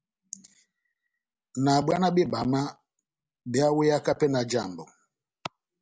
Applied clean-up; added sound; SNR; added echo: none; none; none; none.